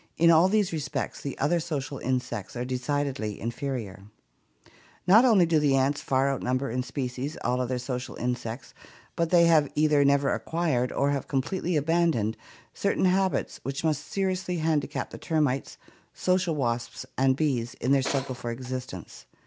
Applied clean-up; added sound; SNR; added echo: none; Tools; 14 dB; none.